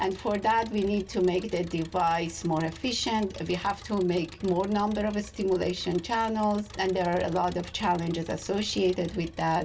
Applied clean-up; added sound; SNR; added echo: none; Engine; 18 dB; reverberation time 0.2 s.